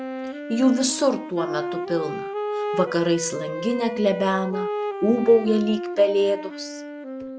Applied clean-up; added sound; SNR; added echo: none; Wind instrument, woodwind instrument; 7 dB; none.